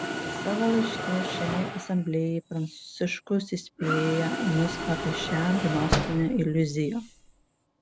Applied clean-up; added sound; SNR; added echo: none; Slam + Mechanisms; 5 dB; none.